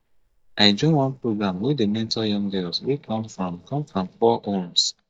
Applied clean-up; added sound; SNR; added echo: neural mask model DeepFilterNet 3.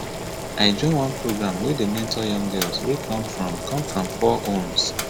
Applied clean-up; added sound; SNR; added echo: none; Boiling; 6 dB; none.